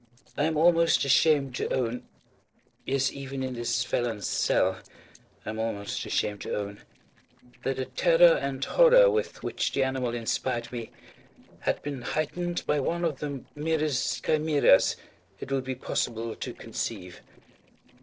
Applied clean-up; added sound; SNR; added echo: neural separator model SepFormer DNS4.